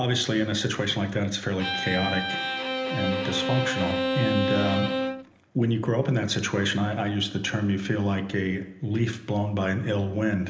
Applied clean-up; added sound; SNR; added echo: none; Bowed string instrument; 2 dB; reverberation time 0.8 s.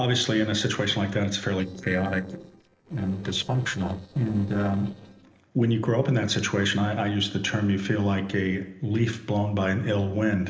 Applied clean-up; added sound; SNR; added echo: neural separator model SepFormer DNS4.